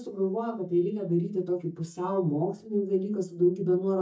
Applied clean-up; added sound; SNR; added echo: neural mask model DeepFilterNet 3.